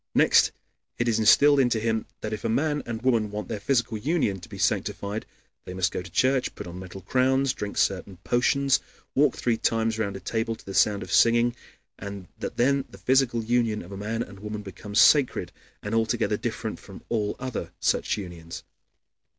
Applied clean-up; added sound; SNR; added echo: none; none; none; none.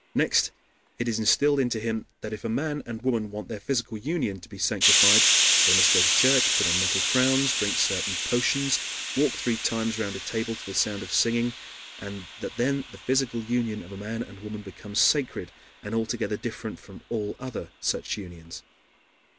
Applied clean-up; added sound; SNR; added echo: none; Hiss; 1 dB; none.